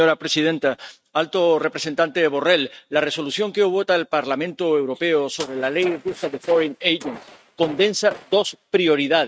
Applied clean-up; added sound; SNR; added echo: neural mask model RNNoise.